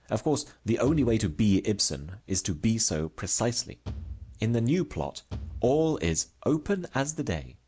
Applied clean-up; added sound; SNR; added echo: none; Bass drum / Thump, thud; 14 dB; none.